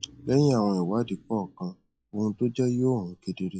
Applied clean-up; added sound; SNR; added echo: classical method log-MMSE.